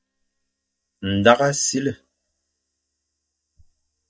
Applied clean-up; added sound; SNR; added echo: neural mask model DeepFilterNet 3.